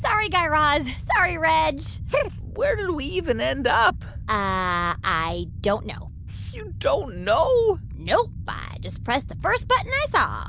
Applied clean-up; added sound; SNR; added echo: none; none; none; none.